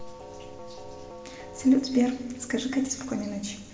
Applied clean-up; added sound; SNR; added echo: none; Doorbell; 16 dB; reverberation time 3.0 s.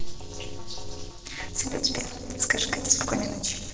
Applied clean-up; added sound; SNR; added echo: neural separator model SepFormer DNS4.